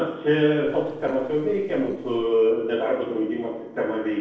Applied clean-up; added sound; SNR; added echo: neural separator model SepFormer DNS4.